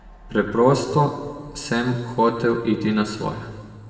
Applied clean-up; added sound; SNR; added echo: none; none; none; reverberation time 1.5 s.